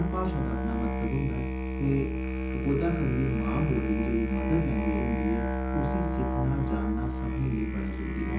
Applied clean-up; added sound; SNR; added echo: none; Musical instrument; -1 dB; reverberation time 0.6 s.